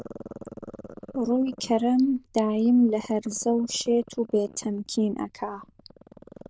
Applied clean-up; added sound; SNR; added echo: neural diffusion model UNIVERSE++.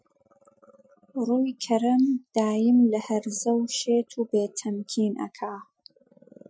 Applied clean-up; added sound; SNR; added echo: classical method Wiener filter.